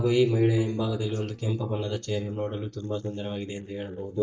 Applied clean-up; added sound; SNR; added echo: neural mask model DeepFilterNet 3.